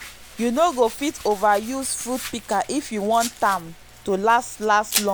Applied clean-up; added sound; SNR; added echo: none; Domestic sounds, home sounds; 12 dB; none.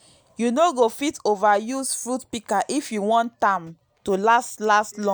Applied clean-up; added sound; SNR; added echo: none; none; none; none.